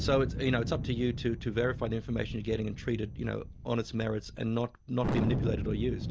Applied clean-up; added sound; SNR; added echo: none; Thunder; 5 dB; none.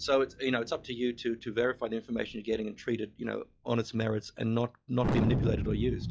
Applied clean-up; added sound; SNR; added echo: classical method log-MMSE.